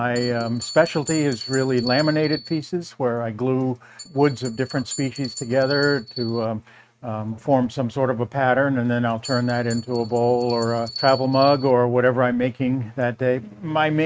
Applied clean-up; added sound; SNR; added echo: neural mask model RNNoise.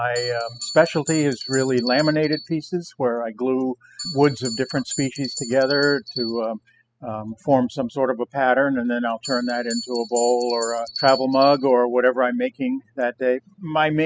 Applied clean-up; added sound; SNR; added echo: classical method spectral subtraction.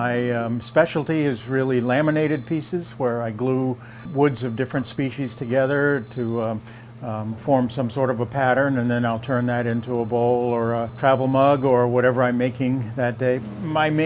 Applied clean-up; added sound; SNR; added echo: none; Bell; 10 dB; none.